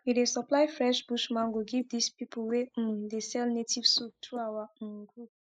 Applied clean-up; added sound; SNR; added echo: neural mask model Resemble Enhance denoiser.